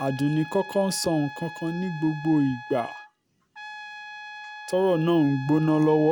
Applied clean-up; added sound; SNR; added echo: none; Trumpet; 15 dB; none.